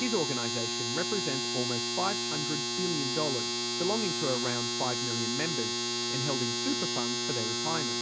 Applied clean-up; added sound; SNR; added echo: none; Domestic sounds, home sounds; -3 dB; none.